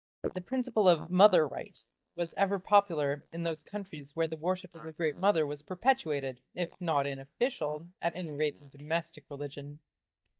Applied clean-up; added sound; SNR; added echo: neural mask model DeepFilterNet 3.